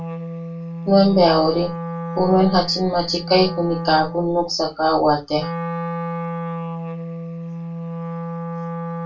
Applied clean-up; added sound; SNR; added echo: none; Wind instrument, woodwind instrument; 7 dB; reverberation time 0.2 s.